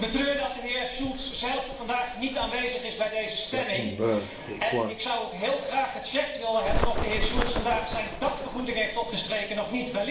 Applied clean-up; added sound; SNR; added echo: none; Bird; 4 dB; reverberation time 0.8 s.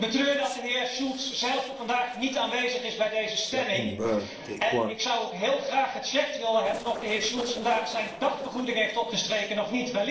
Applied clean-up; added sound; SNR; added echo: neural separator model SepFormer DNS4.